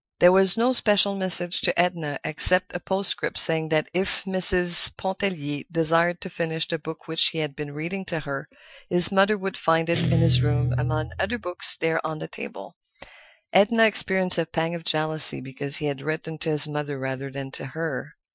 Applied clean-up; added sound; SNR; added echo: classical method Wiener filter.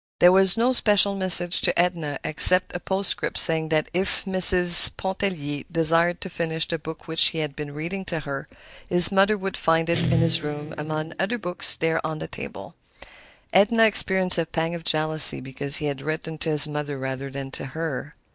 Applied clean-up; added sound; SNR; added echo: neural mask model DeepFilterNet 3.